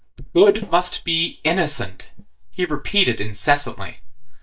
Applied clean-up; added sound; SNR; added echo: neural mask model DeepFilterNet 3.